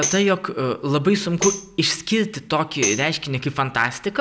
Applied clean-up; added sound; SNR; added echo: none; Tambourine; 10 dB; none.